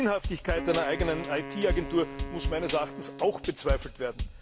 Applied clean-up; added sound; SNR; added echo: none; Wind instrument, woodwind instrument + Drum kit; 4 dB; none.